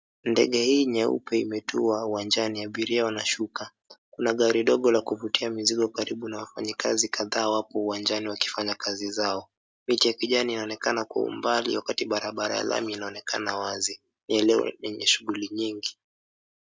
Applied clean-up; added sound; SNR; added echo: none; none; none; none.